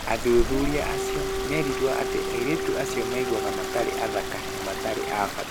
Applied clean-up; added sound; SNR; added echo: none; Stream + Siren / Dog; 1 dB; none.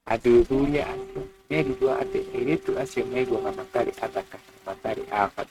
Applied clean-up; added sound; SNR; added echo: neural mask model RNNoise.